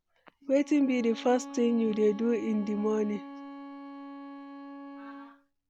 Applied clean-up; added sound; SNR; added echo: none; Bowed string instrument; 14 dB; none.